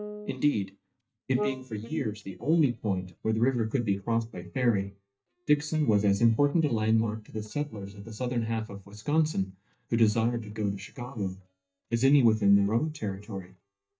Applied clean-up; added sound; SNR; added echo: neural mask model DeepFilterNet 3.